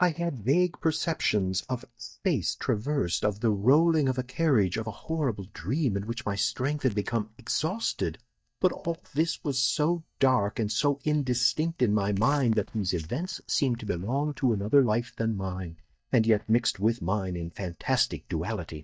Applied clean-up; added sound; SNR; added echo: neural mask model DeepFilterNet 3.